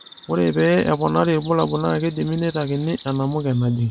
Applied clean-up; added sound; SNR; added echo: none; Bird; 14 dB; none.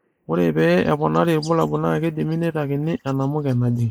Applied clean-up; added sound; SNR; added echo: neural mask model Resemble Enhance denoiser.